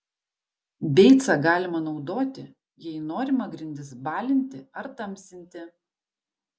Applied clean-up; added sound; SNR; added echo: none; none; none; none.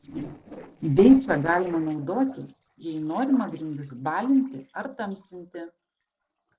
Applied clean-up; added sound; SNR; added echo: neural separator model SepFormer DNS4.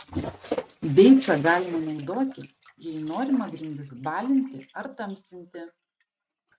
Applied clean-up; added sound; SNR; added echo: neural mask model RNNoise.